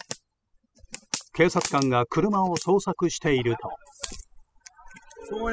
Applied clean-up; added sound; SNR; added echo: classical method spectral subtraction.